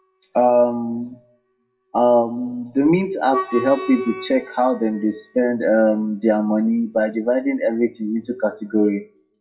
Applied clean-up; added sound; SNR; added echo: classical method WPE with log-MMSE.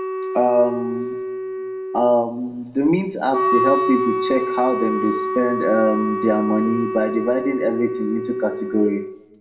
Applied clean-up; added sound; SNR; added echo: none; Wind instrument, woodwind instrument; 4 dB; reverberation time 0.6 s.